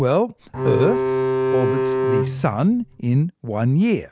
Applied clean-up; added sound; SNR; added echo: none; Bowed string instrument; 0 dB; none.